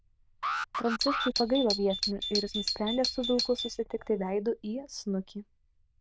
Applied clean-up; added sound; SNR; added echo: neural diffusion model UNIVERSE++.